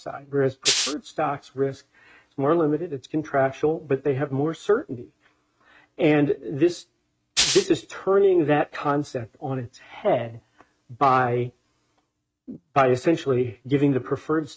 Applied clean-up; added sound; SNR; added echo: neural mask model RNNoise.